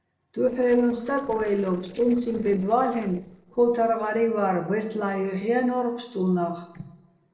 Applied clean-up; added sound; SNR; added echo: neural separator model SepFormer DNS4.